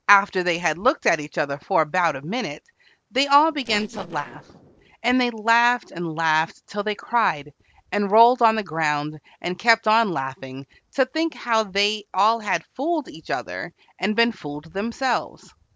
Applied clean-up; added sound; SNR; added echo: neural separator model SepFormer DNS4.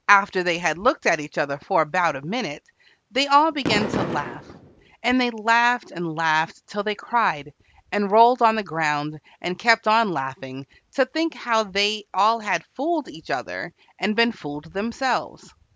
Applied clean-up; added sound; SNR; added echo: none; Fireworks; 6 dB; none.